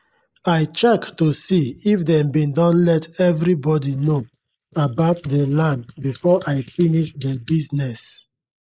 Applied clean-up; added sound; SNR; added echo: neural mask model Resemble Enhance denoiser.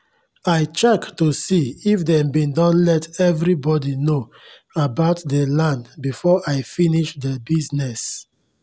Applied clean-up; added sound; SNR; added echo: none; none; none; none.